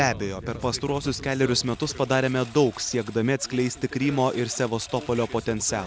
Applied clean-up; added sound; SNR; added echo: none; Engine; 17 dB; none.